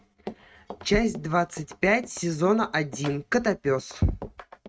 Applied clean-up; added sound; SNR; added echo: neural mask model RNNoise.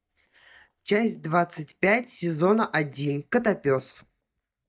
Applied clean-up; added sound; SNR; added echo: neural mask model DeepFilterNet 3.